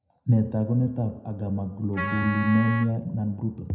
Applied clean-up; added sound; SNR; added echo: none; Wind instrument, woodwind instrument; 7 dB; reverberation time 0.8 s.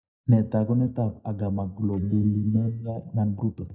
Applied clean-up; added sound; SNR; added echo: neural mask model DeepFilterNet 3.